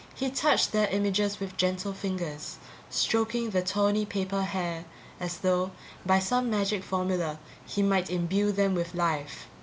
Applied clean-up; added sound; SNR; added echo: none; none; none; none.